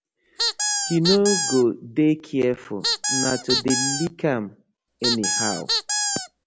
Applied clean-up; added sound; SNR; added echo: none; Squeak; 0 dB; none.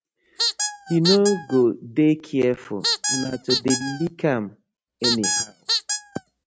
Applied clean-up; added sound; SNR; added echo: neural mask model RNNoise.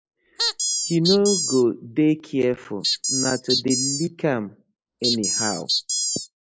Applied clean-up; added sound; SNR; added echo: neural mask model Resemble Enhance denoiser.